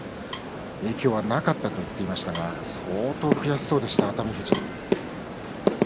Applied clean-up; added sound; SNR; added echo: none; Bowed string instrument + Wood; 19 dB; none.